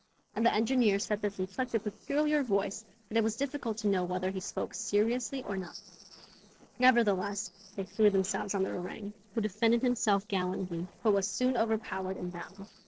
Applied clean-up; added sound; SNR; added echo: neural separator model SepFormer DNS4.